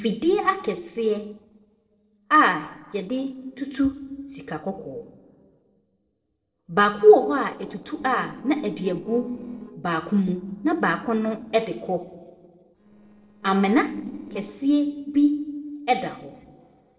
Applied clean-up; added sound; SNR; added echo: neural separator model SepFormer DNS4.